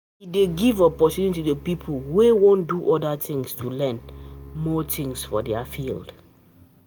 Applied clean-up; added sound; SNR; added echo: none; Bowed string instrument; 19 dB; none.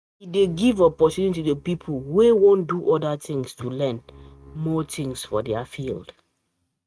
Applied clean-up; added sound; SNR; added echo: neural mask model RNNoise.